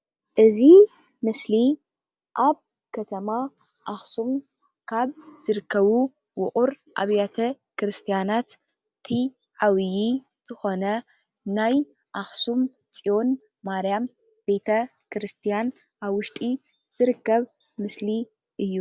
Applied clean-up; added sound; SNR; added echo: none; none; none; none.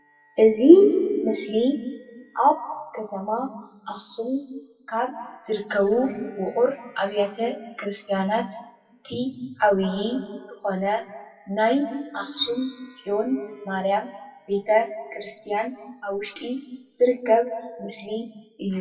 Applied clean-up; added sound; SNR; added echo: classical method WPE with log-MMSE.